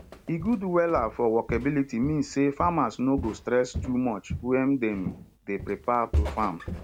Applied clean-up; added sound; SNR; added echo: none; Walk, footsteps; 9 dB; none.